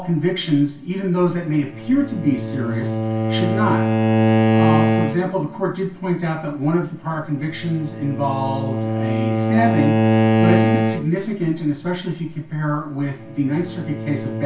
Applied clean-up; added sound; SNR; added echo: none; Bowed string instrument; -1 dB; reverberation time 0.3 s.